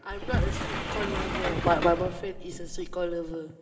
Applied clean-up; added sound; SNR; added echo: none; Sliding door; 2 dB; reverberation time 2.2 s.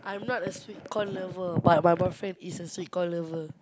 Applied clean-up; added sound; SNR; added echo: none; none; none; none.